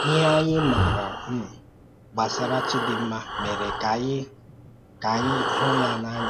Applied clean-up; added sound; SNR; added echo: none; Breathing; 2 dB; none.